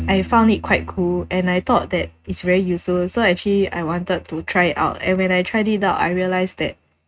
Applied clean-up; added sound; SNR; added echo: neural mask model RNNoise.